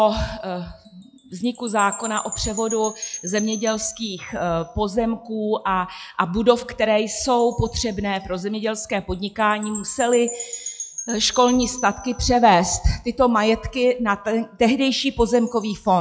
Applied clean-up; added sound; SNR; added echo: classical method log-MMSE.